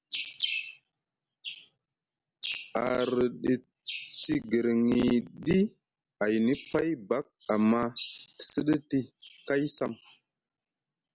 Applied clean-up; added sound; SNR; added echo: none; none; none; none.